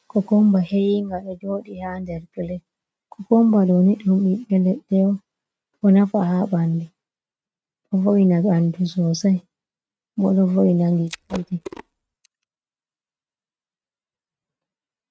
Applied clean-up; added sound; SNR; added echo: neural mask model RNNoise.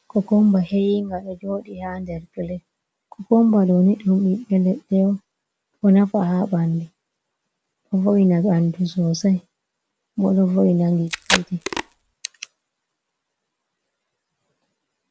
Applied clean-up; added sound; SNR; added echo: none; Packing tape, duct tape; 4 dB; none.